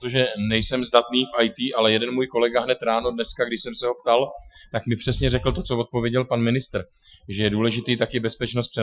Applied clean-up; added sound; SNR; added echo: classical method Wiener filter.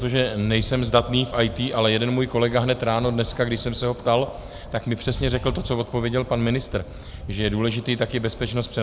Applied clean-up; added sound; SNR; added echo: none; Rattle; 13 dB; none.